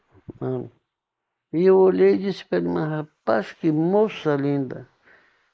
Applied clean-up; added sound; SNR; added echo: neural mask model Resemble Enhance denoiser.